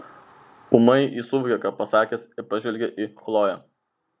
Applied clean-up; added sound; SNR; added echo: none; none; none; none.